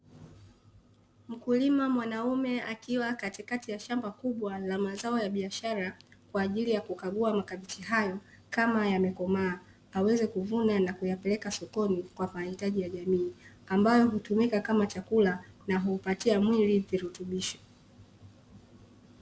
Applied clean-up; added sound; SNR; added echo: none; none; none; none.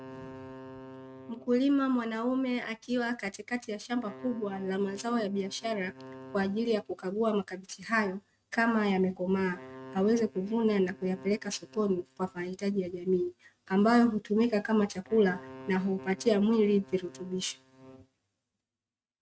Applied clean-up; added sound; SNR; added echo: neural mask model RNNoise.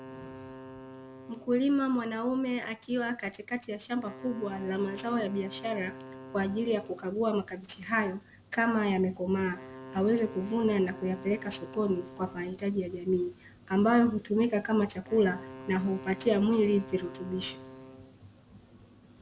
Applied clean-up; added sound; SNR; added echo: none; Wind instrument, woodwind instrument; 17 dB; none.